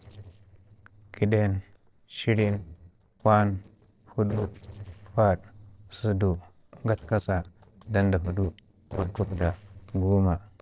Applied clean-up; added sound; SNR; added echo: neural separator model SepFormer DNS4.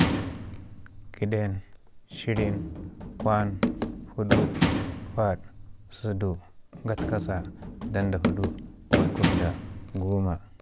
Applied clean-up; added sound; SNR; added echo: none; Run; 0 dB; none.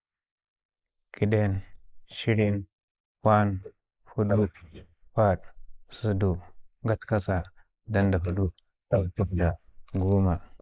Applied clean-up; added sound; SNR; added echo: neural mask model Resemble Enhance denoiser.